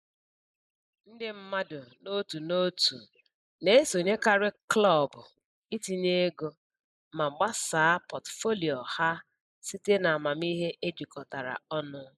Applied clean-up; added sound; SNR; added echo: neural mask model Resemble Enhance denoiser.